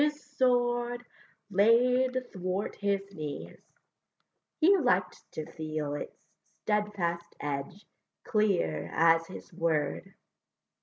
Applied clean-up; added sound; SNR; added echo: none; none; none; none.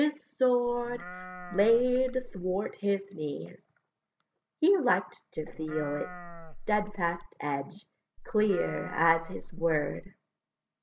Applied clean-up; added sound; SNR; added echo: none; Livestock, farm animals, working animals; 11 dB; none.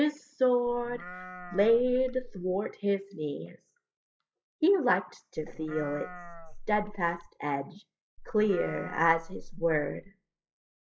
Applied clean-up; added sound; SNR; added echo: classical method log-MMSE.